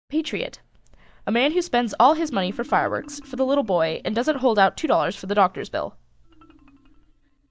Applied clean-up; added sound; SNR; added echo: neural mask model DeepFilterNet 3.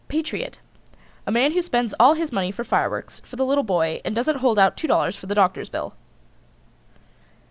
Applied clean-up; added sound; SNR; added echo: none; none; none; none.